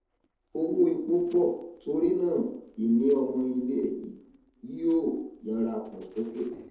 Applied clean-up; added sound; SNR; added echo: neural separator model SepFormer DNS4.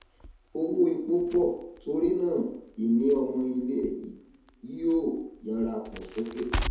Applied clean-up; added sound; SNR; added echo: none; Crackle; 12 dB; reverberation time 2.0 s.